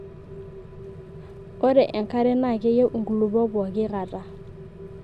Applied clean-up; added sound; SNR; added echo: none; Rain; 15 dB; none.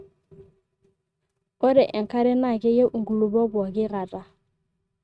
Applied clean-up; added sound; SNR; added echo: neural mask model RNNoise.